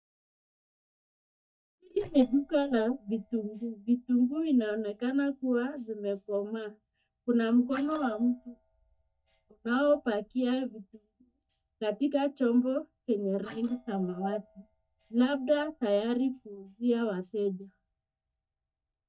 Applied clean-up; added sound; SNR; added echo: neural mask model DeepFilterNet 3.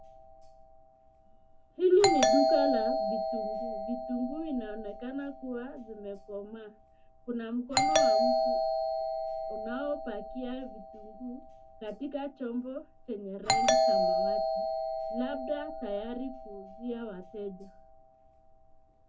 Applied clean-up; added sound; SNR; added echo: none; Doorbell; -3 dB; reverberation time 0.4 s.